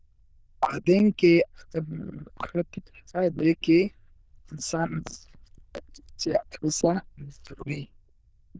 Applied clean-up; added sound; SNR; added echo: neural diffusion model UNIVERSE++.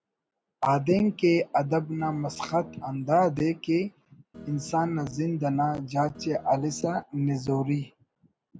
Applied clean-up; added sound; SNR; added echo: none; Guitar; 18 dB; none.